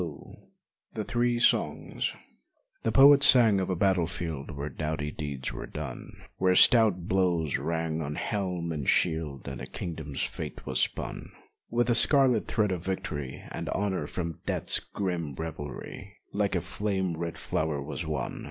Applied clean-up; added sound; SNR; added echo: none; none; none; none.